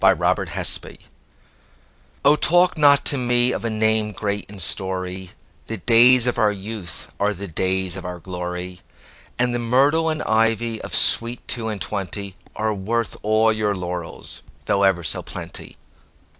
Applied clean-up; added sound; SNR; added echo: none; none; none; none.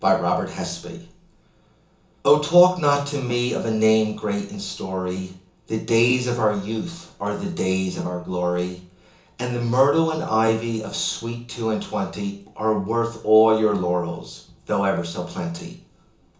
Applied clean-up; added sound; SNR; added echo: none; none; none; reverberation time 0.7 s.